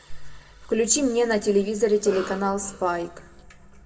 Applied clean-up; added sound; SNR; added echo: none; Cough; 17 dB; reverberation time 0.8 s.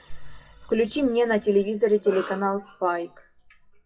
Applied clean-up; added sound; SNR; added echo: classical method WPE with log-MMSE.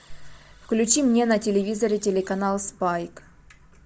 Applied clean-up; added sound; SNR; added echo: none; none; none; none.